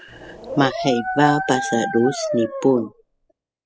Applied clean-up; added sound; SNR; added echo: classical method spectral subtraction.